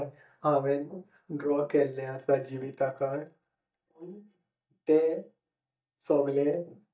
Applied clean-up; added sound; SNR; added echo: neural mask model DeepFilterNet 3.